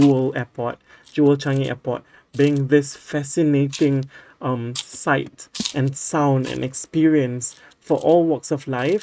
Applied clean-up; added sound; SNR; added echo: neural mask model RNNoise.